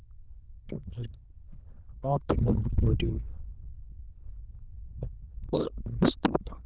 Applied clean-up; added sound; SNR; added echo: neural diffusion model UNIVERSE++.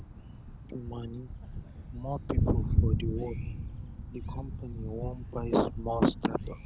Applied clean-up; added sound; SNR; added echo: none; Thunder; -1 dB; none.